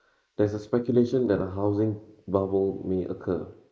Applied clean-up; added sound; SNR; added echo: neural mask model Resemble Enhance denoiser.